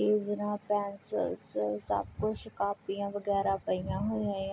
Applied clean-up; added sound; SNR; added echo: none; none; none; none.